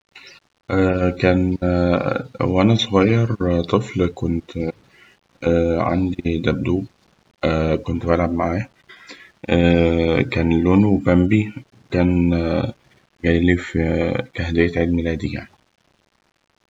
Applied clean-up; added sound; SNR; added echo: none; none; none; none.